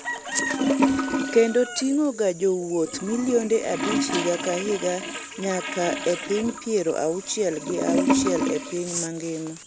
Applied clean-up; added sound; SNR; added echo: none; Toilet flush / Gurgling; 3 dB; none.